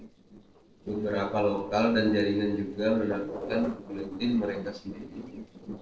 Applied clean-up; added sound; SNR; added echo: neural separator model SepFormer DNS4.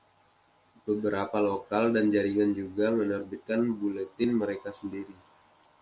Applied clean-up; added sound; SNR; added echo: none; none; none; none.